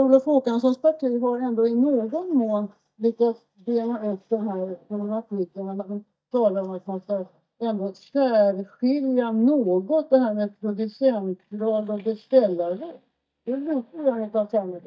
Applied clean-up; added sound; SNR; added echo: neural mask model DeepFilterNet 3.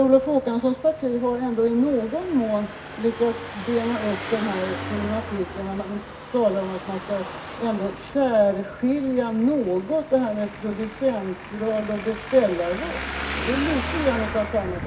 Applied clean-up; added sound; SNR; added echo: none; Traffic noise, roadway noise; 10 dB; reverberation time 0.4 s.